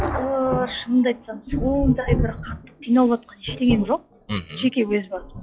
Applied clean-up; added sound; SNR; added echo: classical method log-MMSE.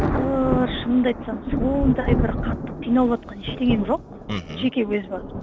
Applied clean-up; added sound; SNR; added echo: none; Thunder; 3 dB; none.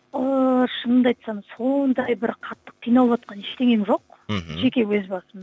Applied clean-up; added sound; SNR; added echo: none; none; none; none.